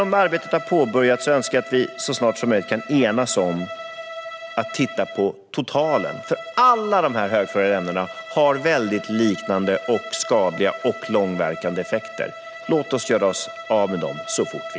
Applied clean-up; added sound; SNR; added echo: none; Bowed string instrument; 13 dB; none.